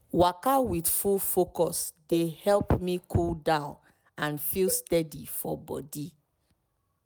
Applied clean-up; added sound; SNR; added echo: none; Cowbell; 17 dB; none.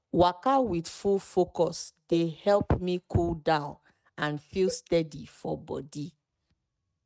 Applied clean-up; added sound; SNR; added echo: neural mask model RNNoise.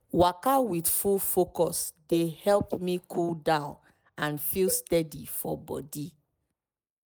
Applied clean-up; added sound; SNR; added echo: neural mask model Resemble Enhance denoiser.